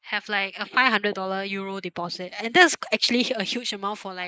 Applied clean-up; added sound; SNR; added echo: neural mask model Resemble Enhance denoiser.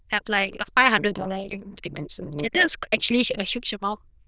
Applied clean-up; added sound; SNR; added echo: neural diffusion model UNIVERSE++.